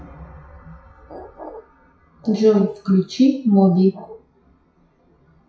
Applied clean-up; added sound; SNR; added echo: classical method WPE with log-MMSE.